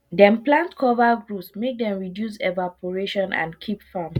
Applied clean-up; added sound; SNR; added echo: none; none; none; none.